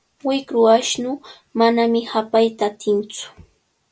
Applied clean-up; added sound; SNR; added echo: none; none; none; none.